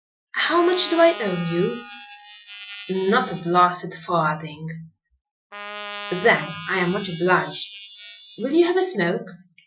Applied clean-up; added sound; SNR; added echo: classical method Wiener filter.